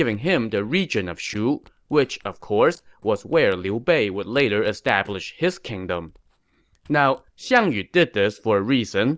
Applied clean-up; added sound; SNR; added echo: neural separator model SepFormer DNS4.